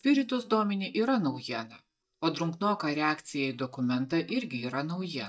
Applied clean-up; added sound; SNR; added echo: neural mask model DeepFilterNet 3.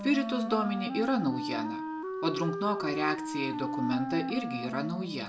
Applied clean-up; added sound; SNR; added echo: none; Wind instrument, woodwind instrument; 4 dB; reverberation time 0.3 s.